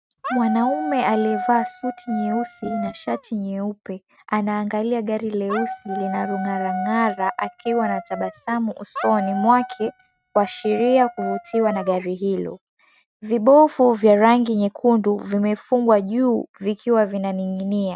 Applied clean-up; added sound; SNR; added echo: neural mask model RNNoise.